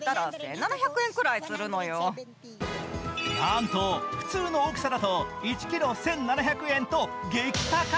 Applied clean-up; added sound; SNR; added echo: none; none; none; none.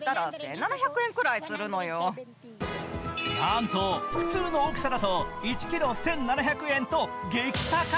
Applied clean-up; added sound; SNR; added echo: none; Gong; 6 dB; none.